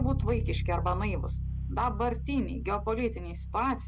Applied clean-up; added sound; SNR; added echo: none; Bass guitar; 0 dB; none.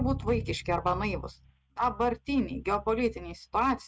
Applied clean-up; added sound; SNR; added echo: neural mask model RNNoise.